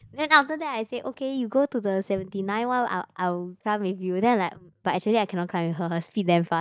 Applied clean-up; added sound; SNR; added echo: neural mask model DeepFilterNet 3.